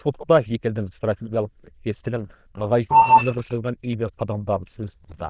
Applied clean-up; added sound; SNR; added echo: neural diffusion model UNIVERSE++.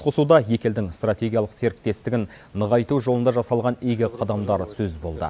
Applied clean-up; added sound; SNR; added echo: none; none; none; none.